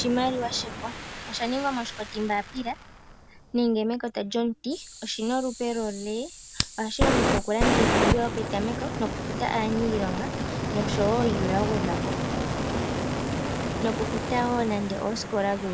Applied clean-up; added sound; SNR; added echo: none; Fire; 1 dB; none.